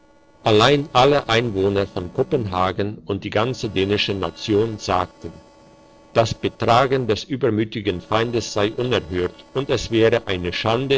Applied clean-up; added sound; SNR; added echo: neural separator model SepFormer DNS4.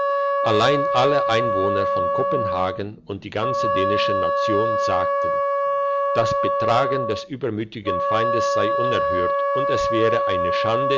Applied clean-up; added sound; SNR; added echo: none; Wind instrument, woodwind instrument; -4 dB; none.